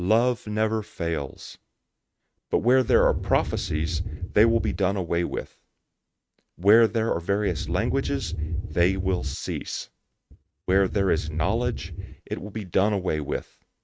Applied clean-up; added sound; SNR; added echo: neural mask model RNNoise.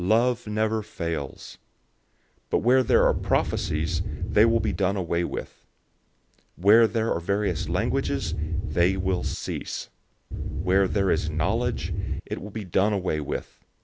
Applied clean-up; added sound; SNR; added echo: none; Wind; 1 dB; none.